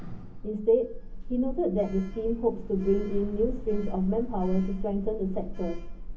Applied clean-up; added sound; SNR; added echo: none; Sliding door; 5 dB; reverberation time 0.3 s.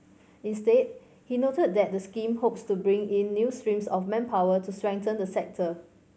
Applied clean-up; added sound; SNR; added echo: none; none; none; none.